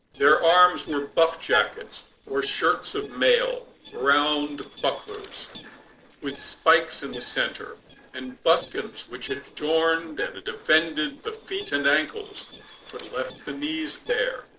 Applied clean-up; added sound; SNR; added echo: neural separator model SepFormer DNS4.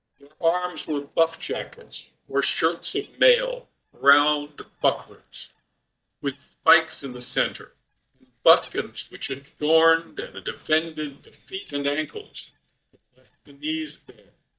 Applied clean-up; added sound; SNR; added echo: neural mask model DeepFilterNet 3.